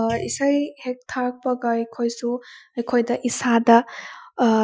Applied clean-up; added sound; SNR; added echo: classical method Wiener filter.